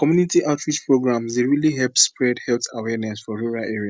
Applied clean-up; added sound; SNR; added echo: none; none; none; none.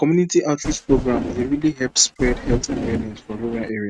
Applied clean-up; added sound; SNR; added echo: neural mask model RNNoise.